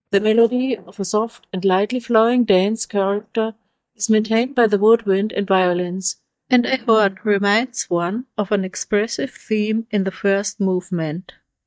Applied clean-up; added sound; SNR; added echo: neural mask model DeepFilterNet 3.